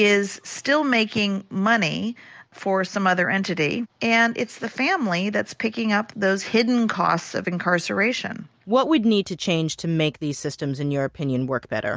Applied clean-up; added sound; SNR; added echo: none; none; none; none.